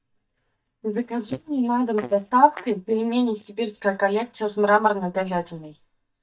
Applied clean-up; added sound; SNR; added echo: neural mask model DeepFilterNet 3.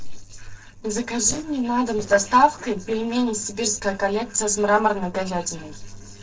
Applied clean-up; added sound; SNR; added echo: neural separator model SepFormer DNS4.